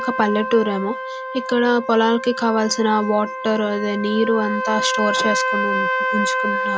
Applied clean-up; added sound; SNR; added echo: none; Trumpet; 4 dB; none.